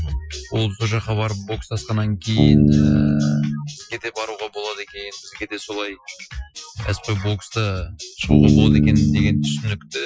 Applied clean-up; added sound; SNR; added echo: classical method Wiener filter.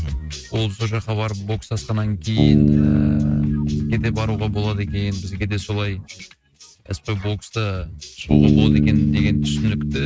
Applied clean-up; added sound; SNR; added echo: neural mask model RNNoise.